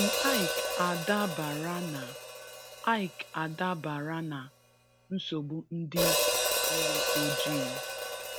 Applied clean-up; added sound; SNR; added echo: none; Hi-hat; -1 dB; none.